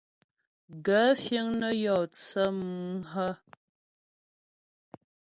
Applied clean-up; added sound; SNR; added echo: none; none; none; none.